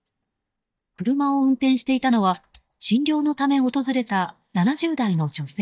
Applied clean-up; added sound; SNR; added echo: neural mask model DeepFilterNet 3.